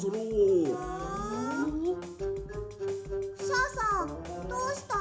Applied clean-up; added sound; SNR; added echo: none; Drum kit; 15 dB; reverberation time 0.4 s.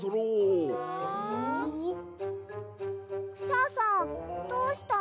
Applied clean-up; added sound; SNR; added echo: none; none; none; none.